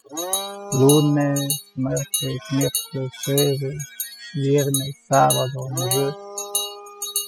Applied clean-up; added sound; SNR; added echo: classical method spectral subtraction.